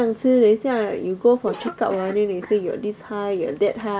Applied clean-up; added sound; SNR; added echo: none; Cough; 17 dB; none.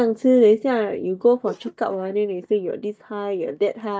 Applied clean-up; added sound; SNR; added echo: neural mask model DeepFilterNet 3.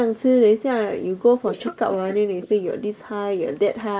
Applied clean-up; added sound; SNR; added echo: neural mask model Resemble Enhance denoiser.